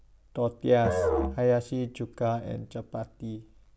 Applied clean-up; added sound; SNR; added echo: none; Musical instrument; 4 dB; none.